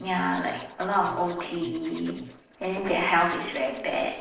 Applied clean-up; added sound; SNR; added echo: neural separator model SepFormer DNS4.